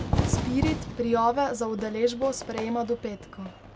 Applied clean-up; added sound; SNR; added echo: none; Fire / Fireworks; 4 dB; none.